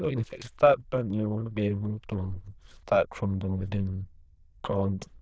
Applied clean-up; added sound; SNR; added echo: neural diffusion model UNIVERSE++.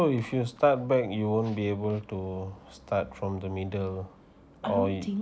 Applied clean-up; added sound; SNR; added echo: none; none; none; none.